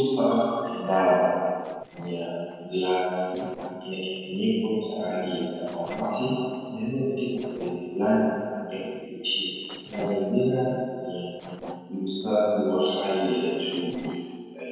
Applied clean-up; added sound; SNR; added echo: neural separator model SepFormer DNS4.